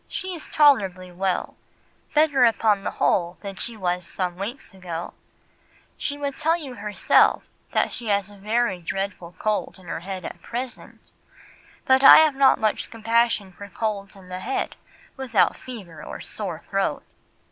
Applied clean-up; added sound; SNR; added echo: none; none; none; none.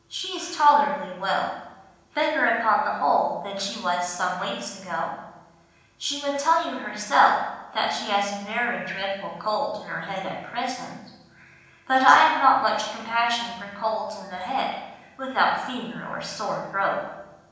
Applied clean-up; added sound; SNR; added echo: none; none; none; reverberation time 1.0 s.